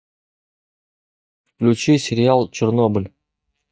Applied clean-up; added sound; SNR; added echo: neural mask model DeepFilterNet 3.